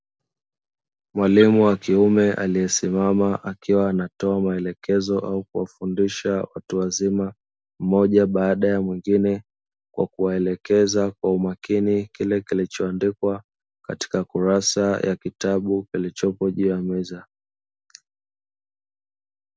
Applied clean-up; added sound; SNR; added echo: none; none; none; none.